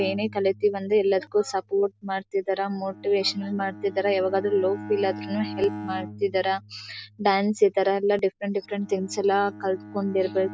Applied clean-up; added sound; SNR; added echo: none; Bowed string instrument; 15 dB; none.